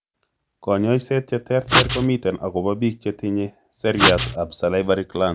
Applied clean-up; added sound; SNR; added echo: none; Writing; -2 dB; none.